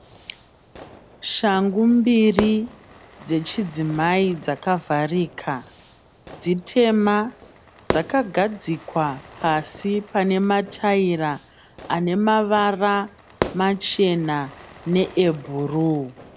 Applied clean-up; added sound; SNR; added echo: none; Fire / Fireworks; 15 dB; none.